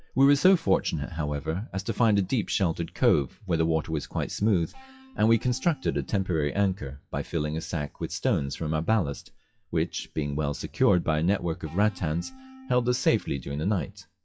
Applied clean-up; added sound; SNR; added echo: classical method WPE with log-MMSE.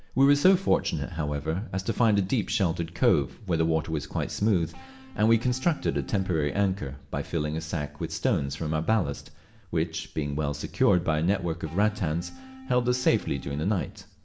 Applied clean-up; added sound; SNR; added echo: none; Electric guitar / Bass guitar; 19 dB; reverberation time 0.6 s.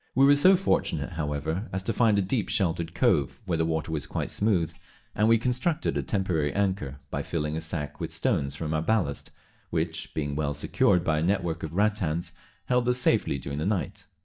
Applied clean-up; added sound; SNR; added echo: neural mask model DeepFilterNet 3.